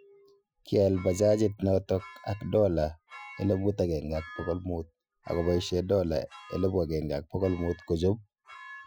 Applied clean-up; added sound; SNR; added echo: classical method Wiener filter.